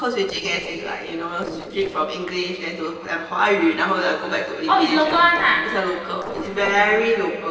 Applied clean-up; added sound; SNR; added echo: neural separator model SepFormer DNS4.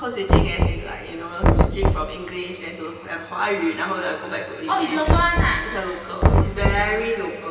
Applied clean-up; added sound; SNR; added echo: none; Knock; -3 dB; reverberation time 2.6 s.